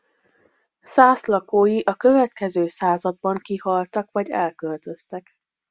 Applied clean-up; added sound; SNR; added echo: none; none; none; none.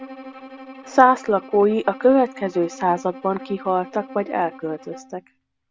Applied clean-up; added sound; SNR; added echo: none; Bowed string instrument; 18 dB; none.